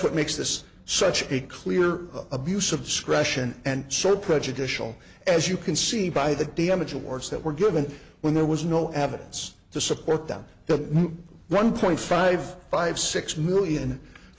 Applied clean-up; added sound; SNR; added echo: none; none; none; none.